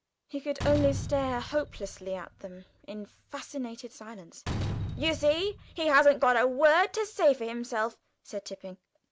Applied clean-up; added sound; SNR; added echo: none; Slam; 10 dB; none.